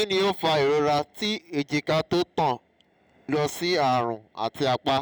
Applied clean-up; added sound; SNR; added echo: none; none; none; none.